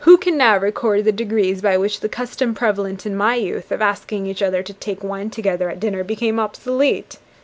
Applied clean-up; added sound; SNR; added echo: none; none; none; none.